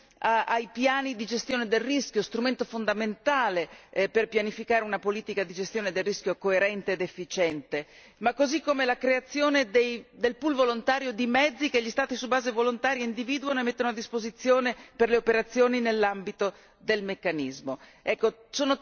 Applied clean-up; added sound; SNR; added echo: none; none; none; none.